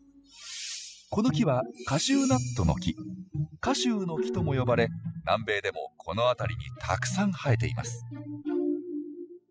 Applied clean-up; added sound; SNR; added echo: classical method spectral subtraction.